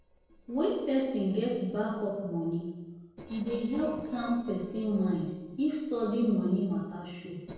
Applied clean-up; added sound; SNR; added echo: neural separator model SepFormer DNS4.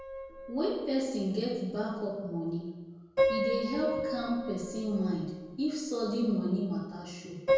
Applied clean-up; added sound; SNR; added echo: none; Piano; 3 dB; reverberation time 1.2 s.